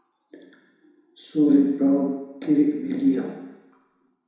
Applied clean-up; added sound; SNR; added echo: none; none; none; reverberation time 1.0 s.